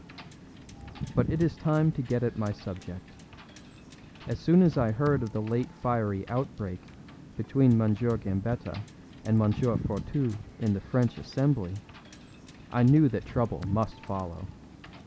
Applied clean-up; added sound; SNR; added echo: none; Wind / Boat, Water vehicle; 13 dB; none.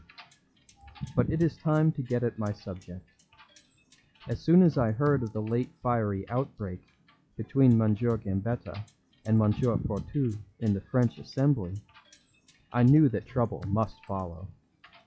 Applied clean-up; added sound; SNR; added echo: classical method log-MMSE.